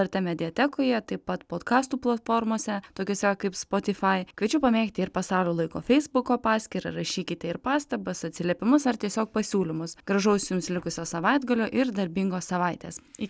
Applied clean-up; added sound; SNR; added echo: none; none; none; none.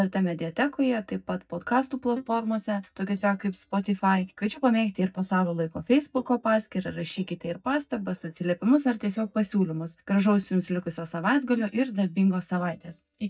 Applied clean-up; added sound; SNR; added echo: neural mask model DeepFilterNet 3.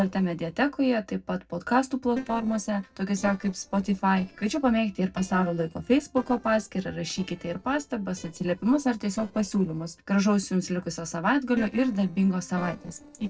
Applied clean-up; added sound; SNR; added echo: neural separator model SepFormer DNS4.